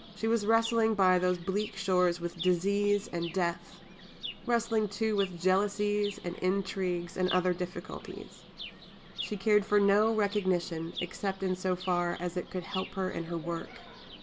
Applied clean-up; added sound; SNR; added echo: none; Chirp, tweet; 16 dB; none.